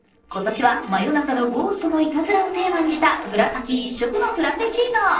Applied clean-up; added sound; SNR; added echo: neural separator model SepFormer DNS4.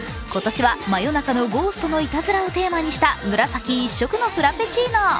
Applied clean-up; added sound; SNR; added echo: none; none; none; none.